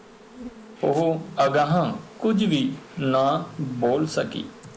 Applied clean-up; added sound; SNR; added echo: none; Insect; 19 dB; none.